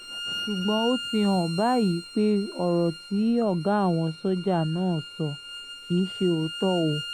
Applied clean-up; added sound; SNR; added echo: none; Bowed string instrument; 12 dB; none.